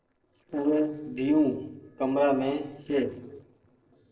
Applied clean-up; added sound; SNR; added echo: neural separator model SepFormer DNS4.